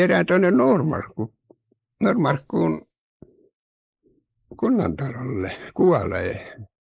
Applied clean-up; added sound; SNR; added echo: neural mask model Resemble Enhance denoiser.